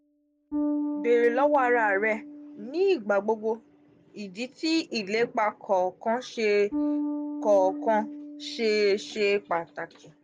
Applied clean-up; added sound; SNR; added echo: none; Bass guitar; 9 dB; none.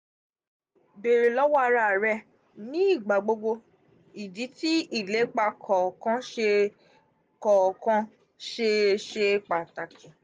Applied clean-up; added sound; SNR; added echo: none; none; none; none.